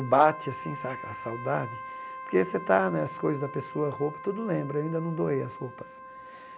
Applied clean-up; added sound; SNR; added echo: none; Wind instrument, woodwind instrument; 12 dB; none.